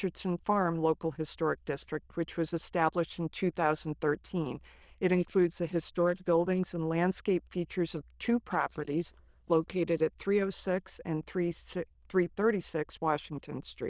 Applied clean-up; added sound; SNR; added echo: neural diffusion model UNIVERSE++.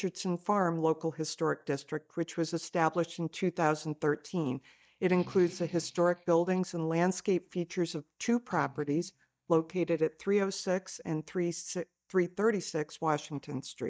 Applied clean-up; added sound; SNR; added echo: neural mask model DeepFilterNet 3.